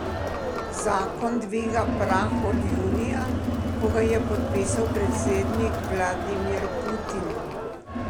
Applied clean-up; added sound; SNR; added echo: none; Crowd; -2 dB; none.